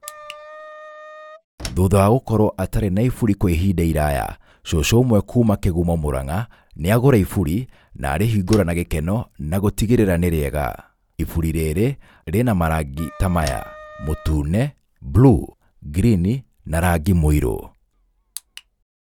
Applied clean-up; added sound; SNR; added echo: none; Slam + Wind instrument, woodwind instrument; 18 dB; none.